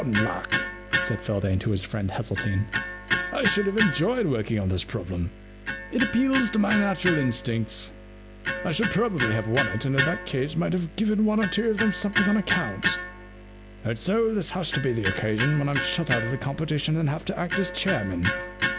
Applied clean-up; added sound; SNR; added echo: none; Electric guitar; 5 dB; none.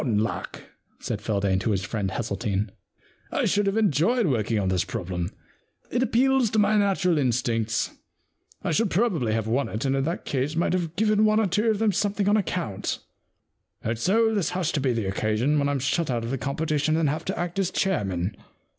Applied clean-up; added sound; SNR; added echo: none; none; none; none.